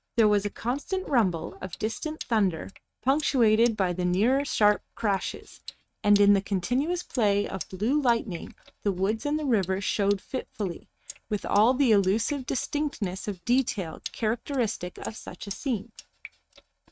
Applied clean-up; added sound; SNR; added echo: neural mask model RNNoise.